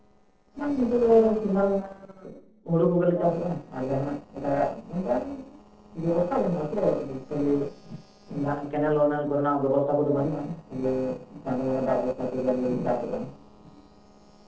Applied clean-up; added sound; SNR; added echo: neural separator model SepFormer DNS4.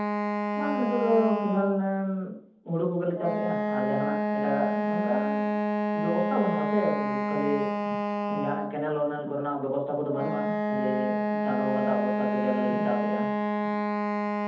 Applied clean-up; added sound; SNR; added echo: none; Wind instrument, woodwind instrument; -2 dB; reverberation time 0.6 s.